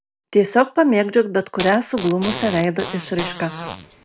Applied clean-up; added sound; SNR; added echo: none; Fart; 11 dB; none.